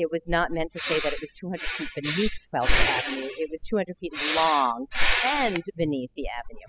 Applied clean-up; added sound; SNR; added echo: classical method spectral subtraction.